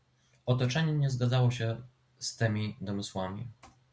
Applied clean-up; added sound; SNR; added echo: none; none; none; none.